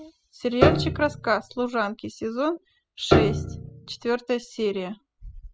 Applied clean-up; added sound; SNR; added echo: classical method spectral subtraction.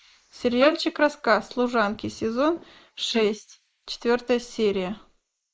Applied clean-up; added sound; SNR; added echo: neural mask model Resemble Enhance denoiser.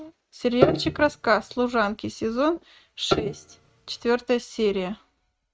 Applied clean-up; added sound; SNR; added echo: neural mask model RNNoise.